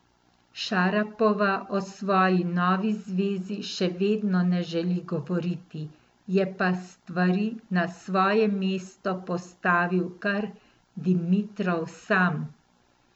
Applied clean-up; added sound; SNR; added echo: none; none; none; none.